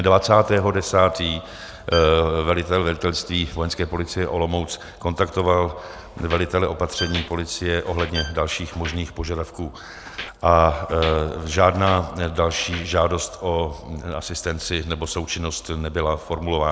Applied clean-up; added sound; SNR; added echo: none; Bowed string instrument + Walk, footsteps; 14 dB; none.